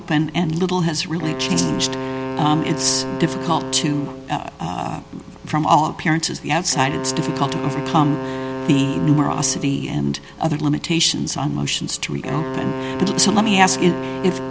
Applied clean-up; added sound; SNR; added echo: none; Rattle (instrument) + Wind instrument, woodwind instrument; 8 dB; none.